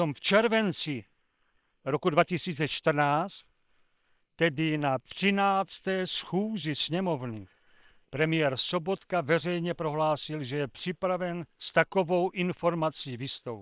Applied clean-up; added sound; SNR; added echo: neural separator model SepFormer WHAM!.